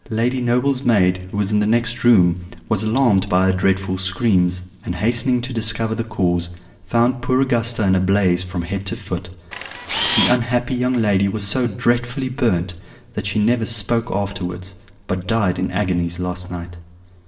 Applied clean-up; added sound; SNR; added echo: none; Camera; 2 dB; reverberation time 2.0 s.